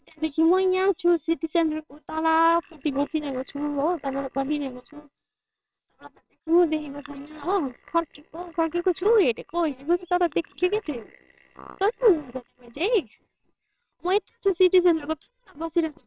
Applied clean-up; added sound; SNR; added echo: neural separator model SepFormer WHAMR!.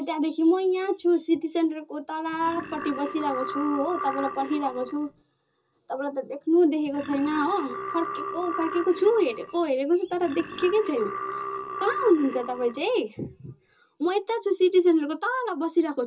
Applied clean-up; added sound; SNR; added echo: none; Burping, eructation; 9 dB; reverberation time 0.2 s.